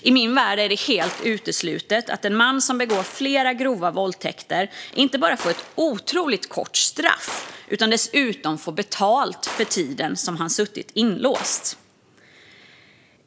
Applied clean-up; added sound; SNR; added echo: none; Gunshot, gunfire; 17 dB; none.